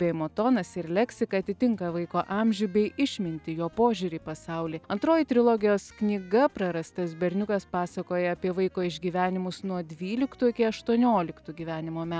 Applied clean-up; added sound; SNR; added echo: none; none; none; none.